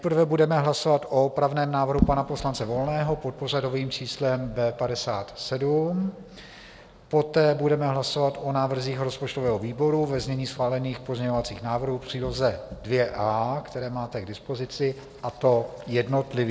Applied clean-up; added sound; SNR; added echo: none; none; none; none.